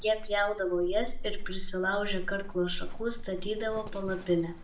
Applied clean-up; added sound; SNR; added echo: none; Livestock, farm animals, working animals; 4 dB; reverberation time 0.3 s.